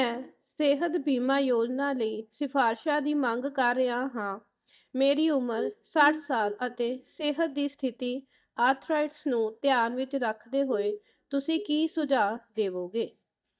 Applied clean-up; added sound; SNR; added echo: neural mask model DeepFilterNet 3.